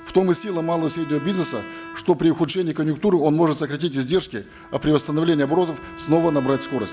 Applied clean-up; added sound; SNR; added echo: none; Bowed string instrument; 18 dB; none.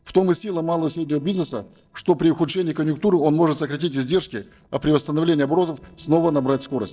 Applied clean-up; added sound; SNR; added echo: neural separator model SepFormer DNS4.